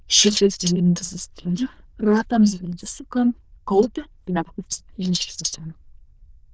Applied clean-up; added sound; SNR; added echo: neural diffusion model UNIVERSE++.